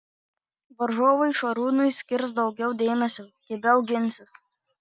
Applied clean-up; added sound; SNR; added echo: none; none; none; none.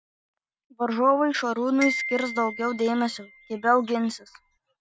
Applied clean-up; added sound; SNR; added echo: none; Glockenspiel; 10 dB; none.